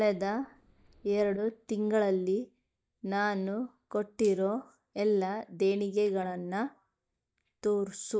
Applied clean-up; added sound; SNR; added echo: neural mask model DeepFilterNet 3.